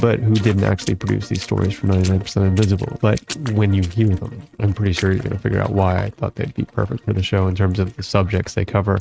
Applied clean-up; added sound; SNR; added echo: neural mask model RNNoise.